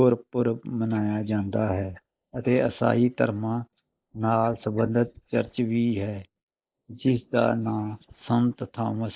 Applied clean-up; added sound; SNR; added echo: neural mask model Resemble Enhance denoiser.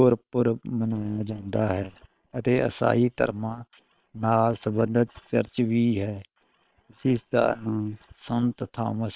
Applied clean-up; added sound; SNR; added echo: neural separator model SepFormer WHAM!.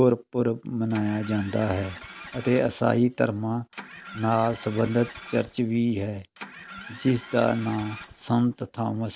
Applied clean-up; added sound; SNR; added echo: none; Engine starting; 17 dB; none.